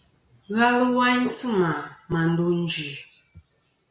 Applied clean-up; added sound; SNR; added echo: none; none; none; none.